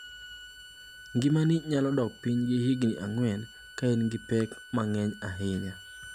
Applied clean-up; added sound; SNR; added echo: none; Bowed string instrument; 19 dB; none.